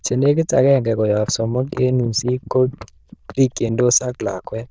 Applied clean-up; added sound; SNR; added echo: neural diffusion model UNIVERSE++.